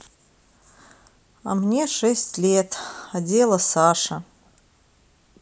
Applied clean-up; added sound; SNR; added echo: none; none; none; none.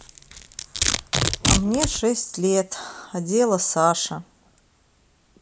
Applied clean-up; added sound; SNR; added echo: none; Domestic sounds, home sounds; 3 dB; none.